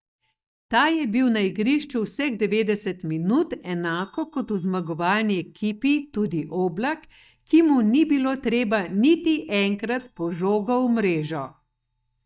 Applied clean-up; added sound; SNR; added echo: neural mask model DeepFilterNet 3.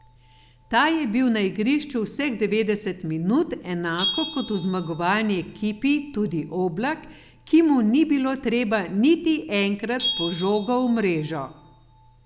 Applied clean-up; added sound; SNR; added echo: none; Bell; 14 dB; none.